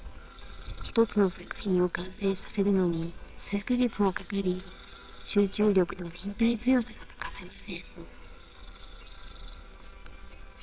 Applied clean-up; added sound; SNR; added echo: neural separator model SepFormer WHAMR!.